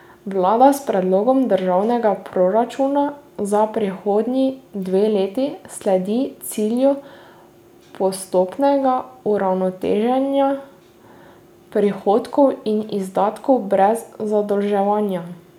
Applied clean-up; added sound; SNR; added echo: none; none; none; none.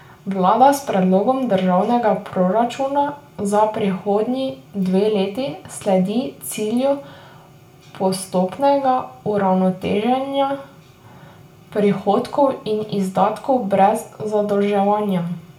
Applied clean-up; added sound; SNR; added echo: none; none; none; reverberation time 0.2 s.